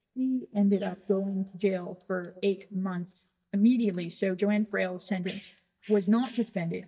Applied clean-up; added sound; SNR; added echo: neural mask model DeepFilterNet 3.